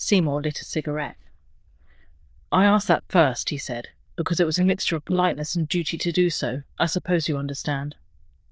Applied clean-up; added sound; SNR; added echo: neural diffusion model UNIVERSE++.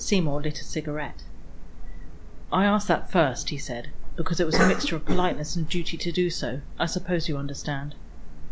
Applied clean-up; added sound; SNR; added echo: none; Cough; -1 dB; none.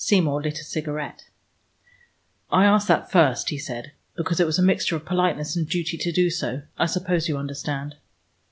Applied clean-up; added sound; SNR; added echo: none; none; none; none.